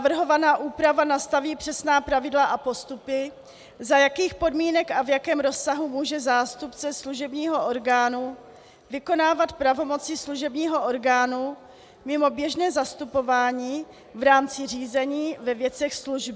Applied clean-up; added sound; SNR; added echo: none; none; none; none.